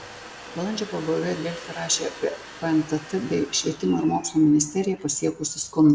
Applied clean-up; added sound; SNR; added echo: none; Domestic sounds, home sounds; 18 dB; none.